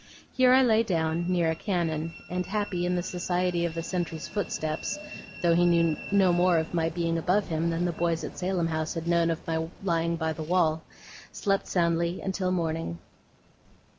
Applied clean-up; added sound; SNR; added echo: none; Train; 19 dB; none.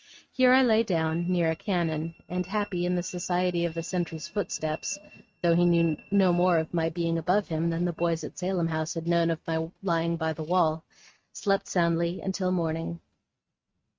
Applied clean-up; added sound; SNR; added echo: neural mask model RNNoise.